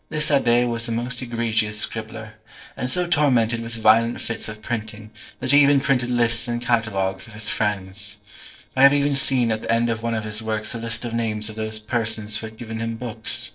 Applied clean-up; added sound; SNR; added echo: neural separator model SepFormer DNS4.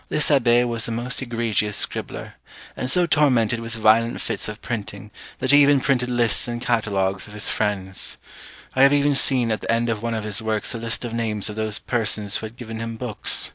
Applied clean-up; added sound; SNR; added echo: none; none; none; none.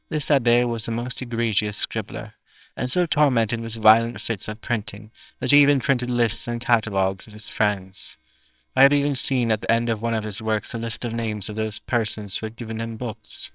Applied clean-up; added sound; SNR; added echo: neural separator model SepFormer WHAMR!.